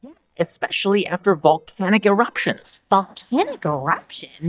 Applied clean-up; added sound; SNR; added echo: neural mask model DeepFilterNet 3.